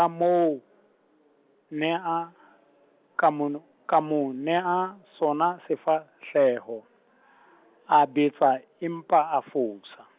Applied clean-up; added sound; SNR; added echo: none; none; none; none.